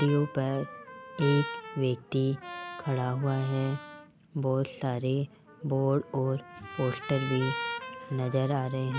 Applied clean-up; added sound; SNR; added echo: none; Trumpet; 12 dB; none.